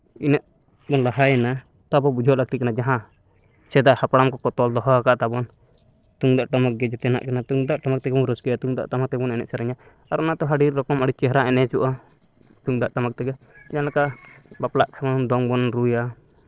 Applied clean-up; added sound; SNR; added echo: neural separator model SepFormer DNS4.